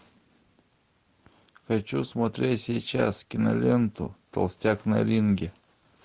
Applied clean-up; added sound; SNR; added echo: none; none; none; none.